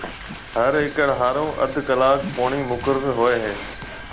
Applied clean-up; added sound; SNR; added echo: none; Mechanisms + Dog; 12 dB; none.